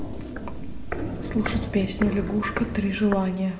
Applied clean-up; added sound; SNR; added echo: none; Walk, footsteps; 7 dB; reverberation time 2.2 s.